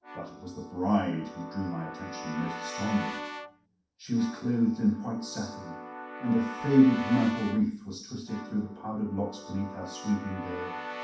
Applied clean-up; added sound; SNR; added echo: none; Keyboard (musical) / Brass instrument; 11 dB; reverberation time 0.6 s.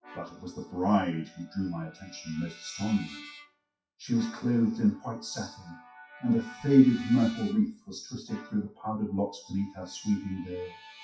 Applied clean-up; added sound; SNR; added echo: classical method WPE with log-MMSE.